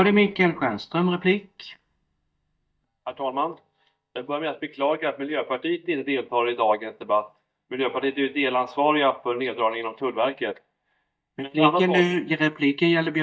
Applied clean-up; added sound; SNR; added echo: neural mask model DeepFilterNet 3.